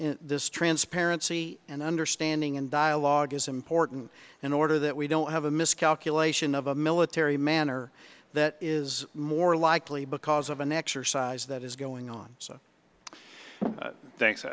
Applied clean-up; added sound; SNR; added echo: none; none; none; none.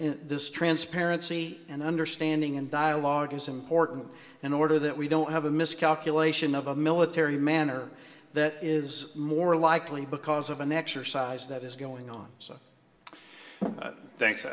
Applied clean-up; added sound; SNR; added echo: none; none; none; reverberation time 1.3 s.